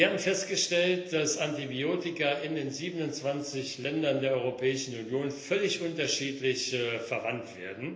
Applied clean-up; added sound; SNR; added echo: none; none; none; reverberation time 0.8 s.